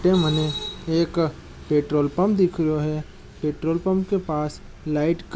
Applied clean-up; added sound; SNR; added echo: none; none; none; none.